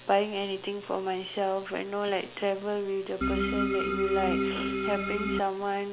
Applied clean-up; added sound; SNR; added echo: none; Organ; -2 dB; none.